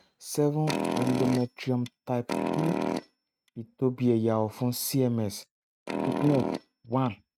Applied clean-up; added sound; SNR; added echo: neural mask model RNNoise.